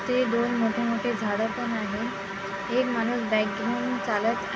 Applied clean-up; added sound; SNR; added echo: none; none; none; none.